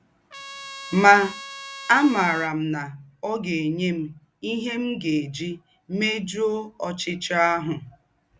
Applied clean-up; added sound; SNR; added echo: none; Trumpet; 14 dB; none.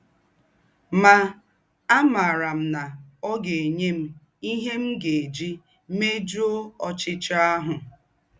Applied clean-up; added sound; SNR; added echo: none; none; none; none.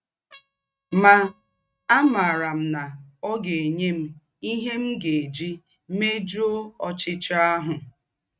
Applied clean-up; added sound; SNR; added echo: neural mask model RNNoise.